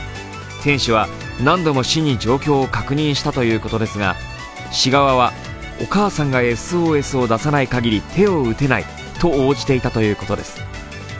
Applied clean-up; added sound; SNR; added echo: none; none; none; none.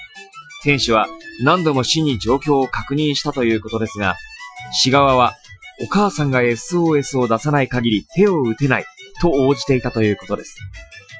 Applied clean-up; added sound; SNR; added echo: classical method Wiener filter.